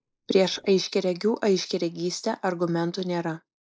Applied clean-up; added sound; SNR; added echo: neural mask model Resemble Enhance denoiser.